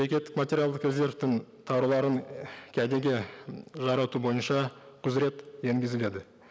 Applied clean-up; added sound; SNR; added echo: none; none; none; none.